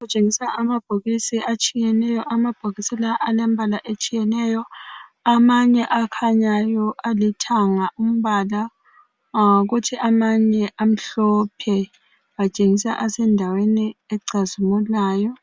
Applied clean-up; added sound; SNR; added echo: none; none; none; none.